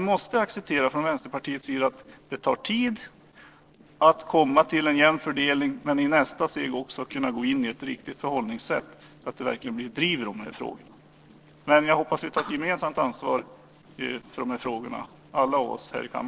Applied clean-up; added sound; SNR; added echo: neural separator model SepFormer DNS4.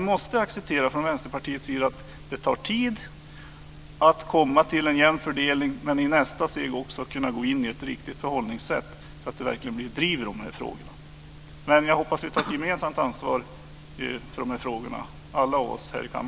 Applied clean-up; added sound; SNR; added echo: none; none; none; none.